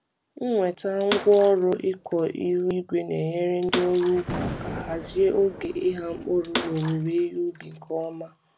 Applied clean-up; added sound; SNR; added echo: none; Thunder + Bathtub (filling or washing) / Water / Splash, splatter; 10 dB; none.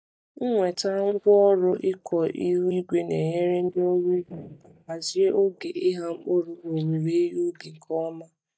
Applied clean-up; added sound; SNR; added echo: neural mask model DeepFilterNet 3.